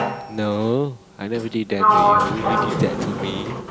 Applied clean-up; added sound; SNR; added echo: none; Sliding door; -4 dB; none.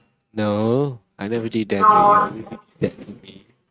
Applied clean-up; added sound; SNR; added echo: neural mask model RNNoise.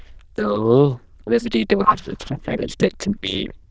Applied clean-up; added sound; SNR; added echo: neural diffusion model UNIVERSE++.